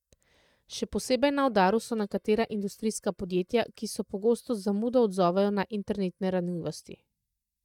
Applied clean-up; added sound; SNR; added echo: neural mask model DeepFilterNet 3.